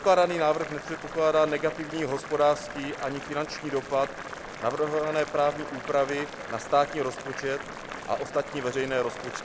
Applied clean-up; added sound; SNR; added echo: none; Boiling; 11 dB; none.